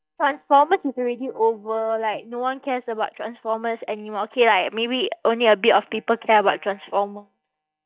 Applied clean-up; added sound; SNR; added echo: neural mask model DeepFilterNet 3.